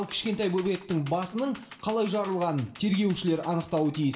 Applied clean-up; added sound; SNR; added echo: none; Computer keyboard; 20 dB; reverberation time 0.6 s.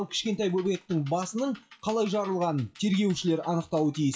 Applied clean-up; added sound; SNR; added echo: classical method WPE with log-MMSE.